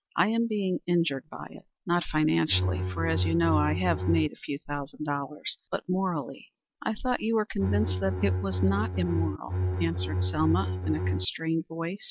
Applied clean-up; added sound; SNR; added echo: none; Bowed string instrument; 0 dB; none.